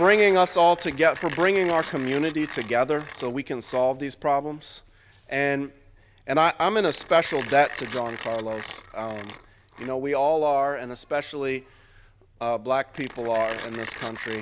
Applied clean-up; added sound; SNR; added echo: none; Mechanisms; 16 dB; none.